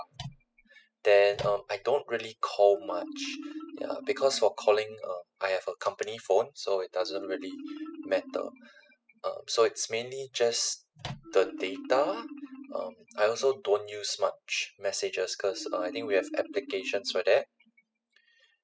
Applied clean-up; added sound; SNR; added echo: classical method spectral subtraction.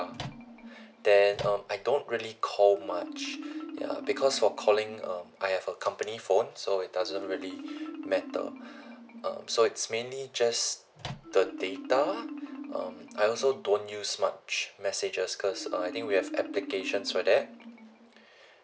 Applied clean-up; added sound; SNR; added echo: none; Microwave oven + Marimba, xylophone; 13 dB; none.